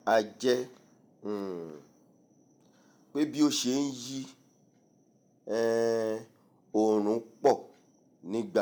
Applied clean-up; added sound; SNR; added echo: none; none; none; none.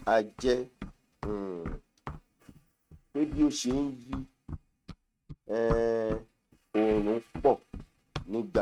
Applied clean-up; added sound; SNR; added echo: neural mask model RNNoise.